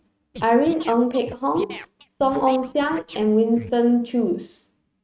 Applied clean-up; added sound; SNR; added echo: neural mask model RNNoise.